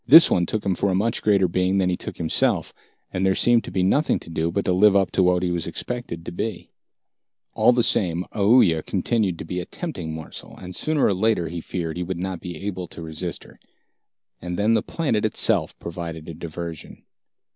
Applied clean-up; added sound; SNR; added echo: none; none; none; none.